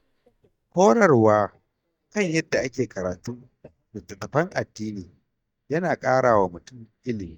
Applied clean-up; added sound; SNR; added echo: neural mask model DeepFilterNet 3.